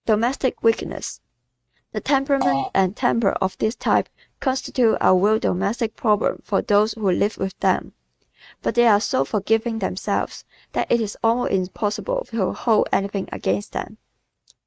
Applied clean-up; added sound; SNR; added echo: neural mask model RNNoise.